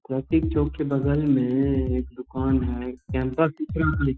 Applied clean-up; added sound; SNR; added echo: classical method Wiener filter.